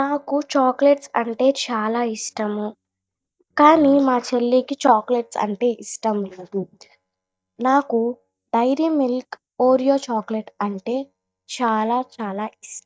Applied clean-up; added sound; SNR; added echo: neural mask model DeepFilterNet 3.